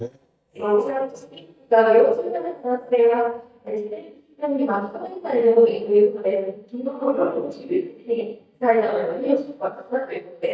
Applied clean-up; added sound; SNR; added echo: neural mask model DeepFilterNet 3.